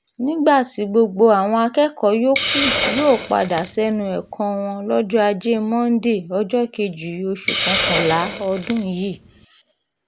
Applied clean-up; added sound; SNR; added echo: none; Hiss; 7 dB; none.